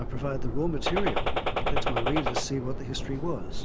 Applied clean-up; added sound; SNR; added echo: none; Subway, metro, underground + Gunshot, gunfire; -5 dB; none.